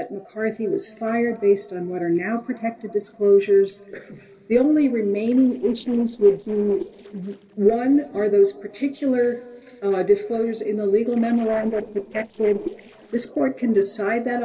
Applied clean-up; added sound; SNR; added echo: neural separator model SepFormer DNS4.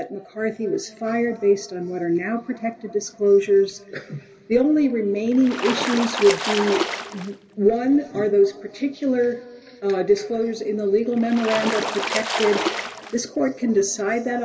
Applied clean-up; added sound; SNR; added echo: none; Splash, splatter; 5 dB; reverberation time 2.3 s.